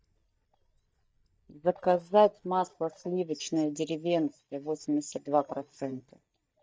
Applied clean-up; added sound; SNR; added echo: neural mask model DeepFilterNet 3.